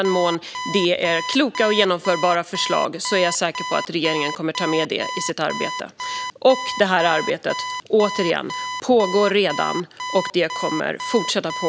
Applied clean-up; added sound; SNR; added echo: none; Alarm; 9 dB; none.